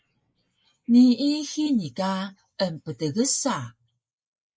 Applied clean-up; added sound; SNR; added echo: neural mask model Resemble Enhance denoiser.